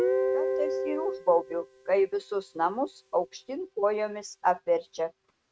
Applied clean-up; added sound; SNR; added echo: neural mask model RNNoise.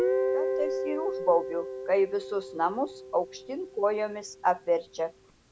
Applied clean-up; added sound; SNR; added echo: none; Guitar; 4 dB; none.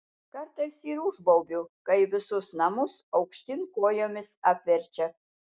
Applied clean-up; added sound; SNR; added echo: none; none; none; none.